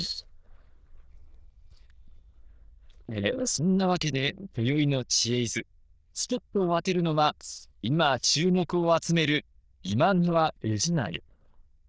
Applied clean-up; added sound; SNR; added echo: neural diffusion model UNIVERSE++.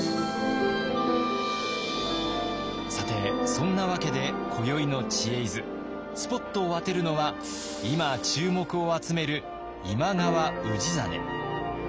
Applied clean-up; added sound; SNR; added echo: none; Keyboard (musical); 6 dB; none.